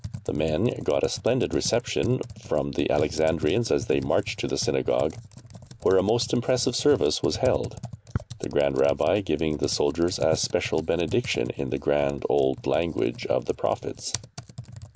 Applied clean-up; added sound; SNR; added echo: none; Computer keyboard; 14 dB; none.